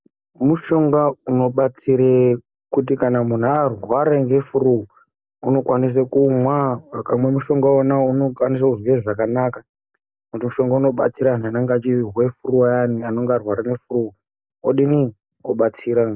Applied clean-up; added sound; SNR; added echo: none; none; none; none.